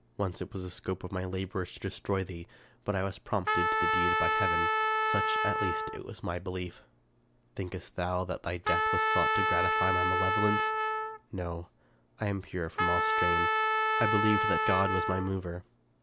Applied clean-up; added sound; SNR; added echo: none; Trumpet; -5 dB; none.